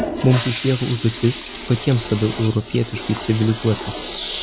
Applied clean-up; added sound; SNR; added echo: none; Toilet flush; 9 dB; none.